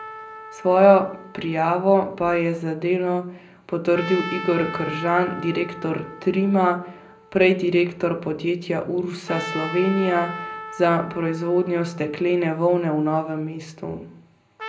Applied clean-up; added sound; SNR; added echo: none; Trumpet; 15 dB; reverberation time 0.4 s.